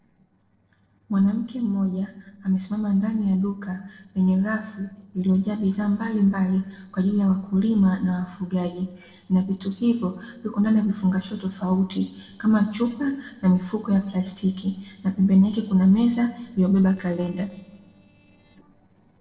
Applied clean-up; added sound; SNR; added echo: neural separator model SepFormer DNS4.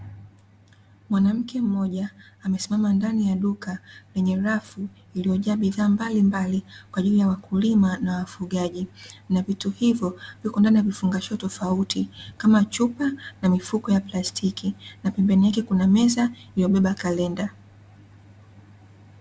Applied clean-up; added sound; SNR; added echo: none; none; none; none.